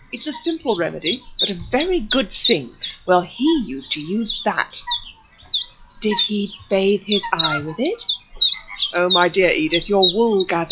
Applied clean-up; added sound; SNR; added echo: classical method log-MMSE.